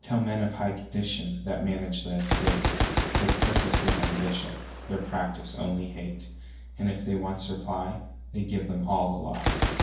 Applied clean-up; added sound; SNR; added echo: none; Gunshot, gunfire; 1 dB; reverberation time 0.9 s.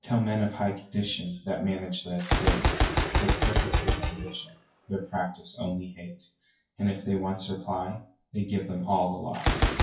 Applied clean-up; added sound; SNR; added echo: classical method WPE with log-MMSE.